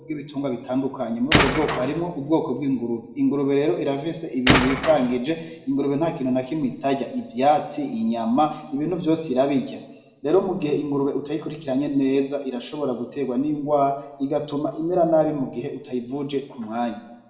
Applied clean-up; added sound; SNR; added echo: none; Tools; -1 dB; reverberation time 0.8 s.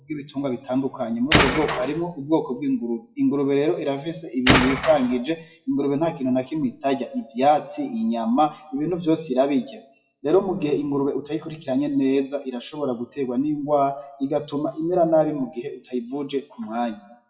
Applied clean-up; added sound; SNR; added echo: classical method WPE with log-MMSE.